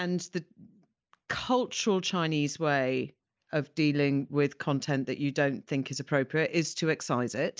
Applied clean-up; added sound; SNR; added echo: none; none; none; none.